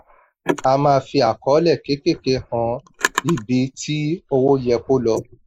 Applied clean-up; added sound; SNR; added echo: neural mask model Resemble Enhance denoiser.